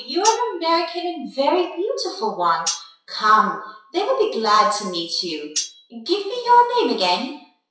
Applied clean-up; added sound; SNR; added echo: classical method WPE with log-MMSE.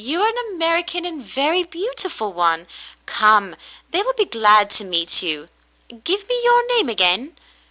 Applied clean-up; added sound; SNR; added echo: none; none; none; none.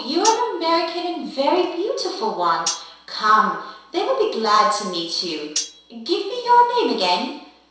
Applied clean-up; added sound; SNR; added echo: none; Cutlery, silverware; 12 dB; reverberation time 0.7 s.